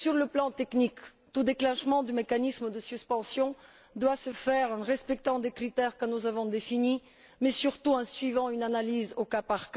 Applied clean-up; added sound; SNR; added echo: none; none; none; none.